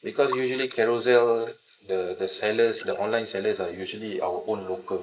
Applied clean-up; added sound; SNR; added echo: neural mask model Resemble Enhance denoiser.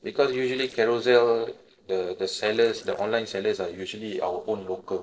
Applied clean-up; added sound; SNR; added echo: neural separator model SepFormer DNS4.